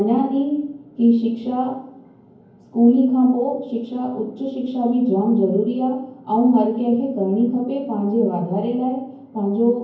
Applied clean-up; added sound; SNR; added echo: none; none; none; reverberation time 0.9 s.